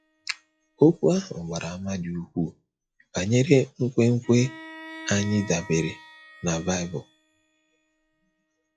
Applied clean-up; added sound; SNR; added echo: classical method log-MMSE.